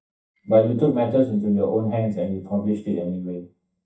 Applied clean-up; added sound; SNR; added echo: neural mask model DeepFilterNet 3.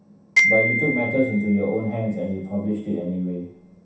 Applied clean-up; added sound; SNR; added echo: none; Glockenspiel; 2 dB; reverberation time 0.7 s.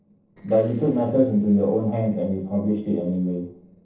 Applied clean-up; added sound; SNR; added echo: neural separator model SepFormer DNS4.